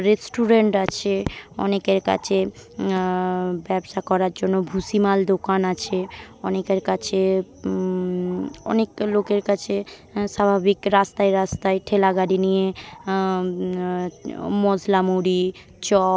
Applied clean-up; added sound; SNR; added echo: none; none; none; none.